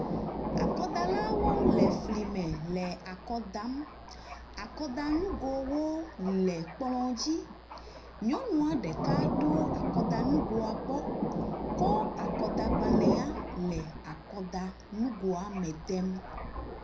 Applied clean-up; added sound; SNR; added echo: none; Thunder; -1 dB; reverberation time 0.4 s.